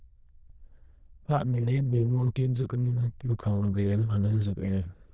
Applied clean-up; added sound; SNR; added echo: neural diffusion model UNIVERSE++.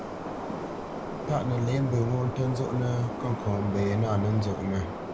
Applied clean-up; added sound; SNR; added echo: none; Subway, metro, underground; 7 dB; none.